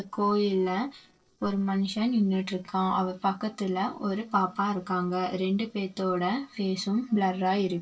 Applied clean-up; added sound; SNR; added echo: neural separator model SepFormer DNS4.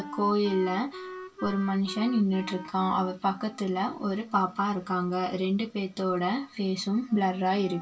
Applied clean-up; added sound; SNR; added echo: none; Wind instrument, woodwind instrument; 16 dB; reverberation time 0.1 s.